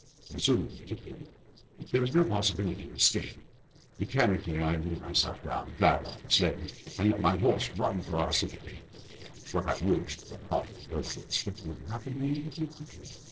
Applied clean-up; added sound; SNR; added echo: neural separator model SepFormer DNS4.